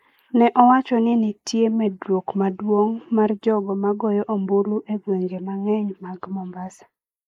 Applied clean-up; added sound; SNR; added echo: neural mask model Resemble Enhance denoiser.